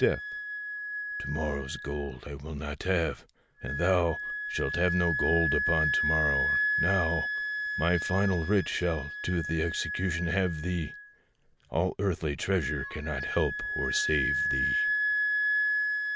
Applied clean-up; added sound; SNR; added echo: none; Wind instrument, woodwind instrument; 1 dB; none.